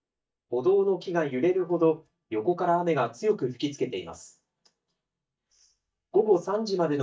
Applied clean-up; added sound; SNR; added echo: neural mask model DeepFilterNet 3.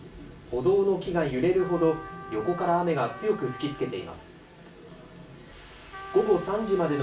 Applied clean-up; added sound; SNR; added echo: none; Trumpet; 17 dB; reverberation time 0.3 s.